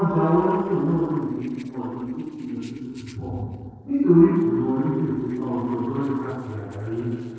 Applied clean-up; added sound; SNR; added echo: neural separator model SepFormer DNS4.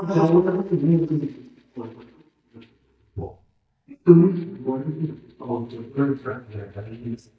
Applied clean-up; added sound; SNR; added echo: neural mask model DeepFilterNet 3.